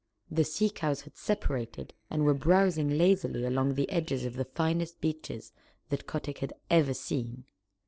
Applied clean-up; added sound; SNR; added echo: neural separator model SepFormer DNS4.